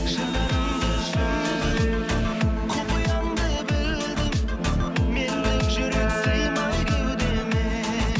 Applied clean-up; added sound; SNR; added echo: none; Guitar; 4 dB; none.